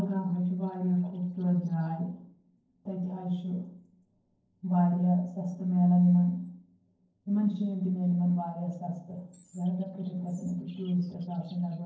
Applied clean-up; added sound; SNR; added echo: neural separator model SepFormer DNS4.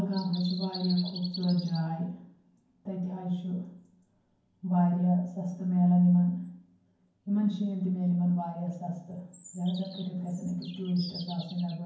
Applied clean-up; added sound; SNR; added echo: none; Bird vocalization, bird call, bird song; 19 dB; reverberation time 0.9 s.